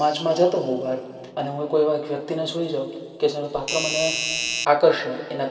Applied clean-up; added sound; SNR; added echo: none; Doorbell; 3 dB; reverberation time 2.4 s.